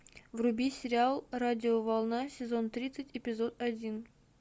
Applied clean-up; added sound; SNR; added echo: none; none; none; none.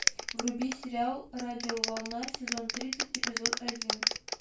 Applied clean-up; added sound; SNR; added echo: none; Clapping; -2 dB; reverberation time 0.3 s.